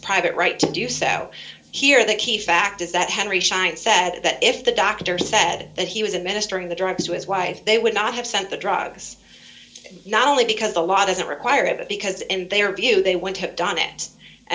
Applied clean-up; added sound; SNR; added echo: none; none; none; reverberation time 0.2 s.